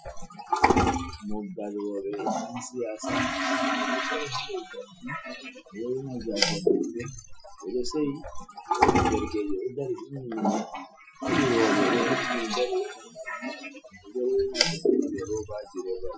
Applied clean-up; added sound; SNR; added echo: classical method Wiener filter.